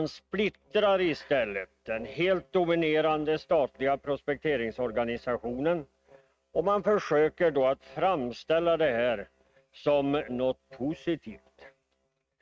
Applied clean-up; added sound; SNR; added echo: neural mask model RNNoise.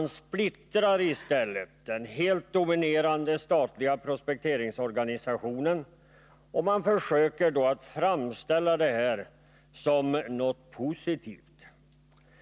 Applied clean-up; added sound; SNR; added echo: none; none; none; none.